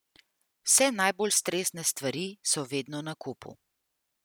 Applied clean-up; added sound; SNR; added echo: none; none; none; none.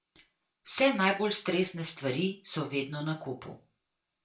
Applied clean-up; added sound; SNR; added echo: none; none; none; reverberation time 0.3 s.